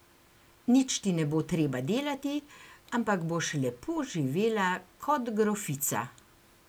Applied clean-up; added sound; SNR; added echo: none; none; none; none.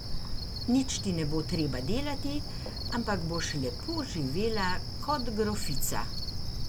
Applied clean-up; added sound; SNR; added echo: none; Cricket; 0 dB; none.